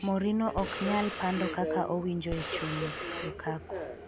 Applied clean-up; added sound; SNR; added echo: none; Breathing + Subway, metro, underground; 5 dB; none.